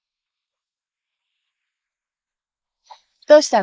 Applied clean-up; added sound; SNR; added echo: neural mask model Resemble Enhance denoiser.